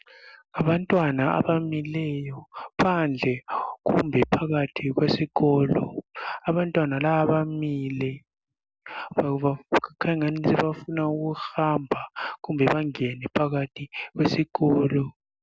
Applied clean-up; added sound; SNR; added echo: none; none; none; none.